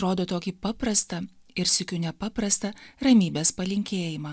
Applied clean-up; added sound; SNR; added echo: none; none; none; none.